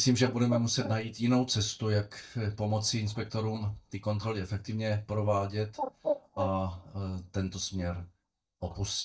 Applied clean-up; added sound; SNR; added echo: neural mask model DeepFilterNet 3.